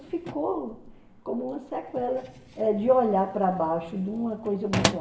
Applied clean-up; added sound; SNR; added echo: none; Drawer open or close; 8 dB; reverberation time 0.8 s.